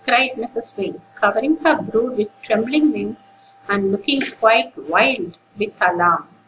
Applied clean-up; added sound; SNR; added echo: none; none; none; none.